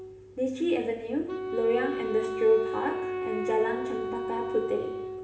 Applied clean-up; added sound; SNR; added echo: none; Wind instrument, woodwind instrument; 5 dB; reverberation time 1.0 s.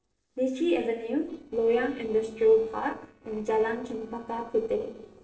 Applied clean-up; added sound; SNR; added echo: neural separator model SepFormer DNS4.